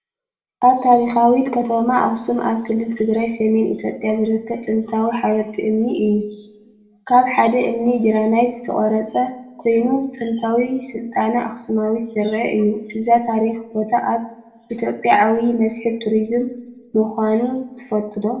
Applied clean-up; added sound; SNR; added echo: none; none; none; reverberation time 0.5 s.